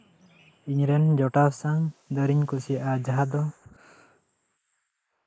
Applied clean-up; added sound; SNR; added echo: neural mask model Resemble Enhance denoiser.